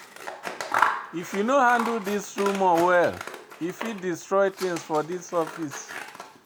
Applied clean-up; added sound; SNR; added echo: none; Scissors; 7 dB; none.